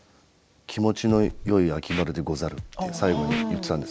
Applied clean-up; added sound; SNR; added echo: none; Scratching (performance technique); 12 dB; none.